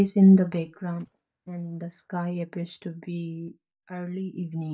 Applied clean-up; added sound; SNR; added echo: neural mask model DeepFilterNet 3.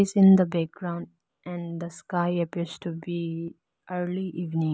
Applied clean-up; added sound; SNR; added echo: none; none; none; none.